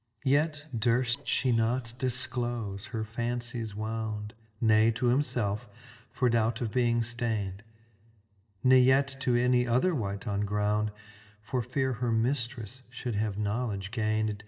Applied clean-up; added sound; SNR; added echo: neural separator model SepFormer DNS4.